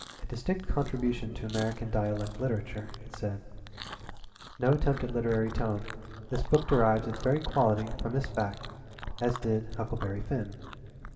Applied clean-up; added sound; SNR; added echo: none; Chewing, mastication; 13 dB; reverberation time 2.3 s.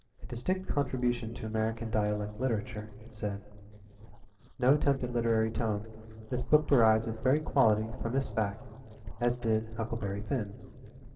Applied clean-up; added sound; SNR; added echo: neural separator model SepFormer DNS4.